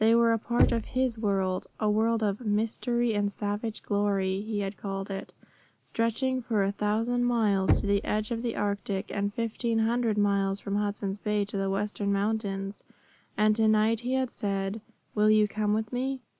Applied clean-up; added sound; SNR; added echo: none; Knock; 6 dB; none.